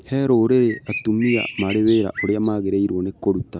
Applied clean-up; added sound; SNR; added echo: none; Bird; 12 dB; none.